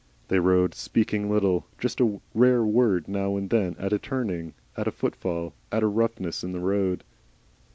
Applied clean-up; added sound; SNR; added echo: none; none; none; none.